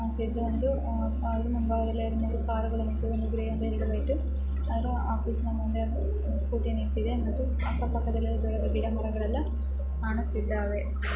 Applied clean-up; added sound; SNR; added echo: none; Musical instrument; -4 dB; none.